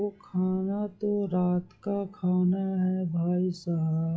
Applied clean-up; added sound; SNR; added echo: classical method log-MMSE.